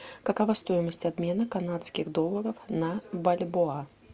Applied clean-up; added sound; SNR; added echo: none; none; none; none.